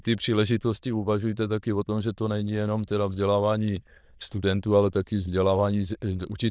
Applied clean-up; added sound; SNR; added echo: neural diffusion model UNIVERSE++.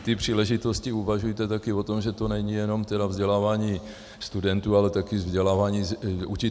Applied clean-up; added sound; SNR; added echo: none; none; none; none.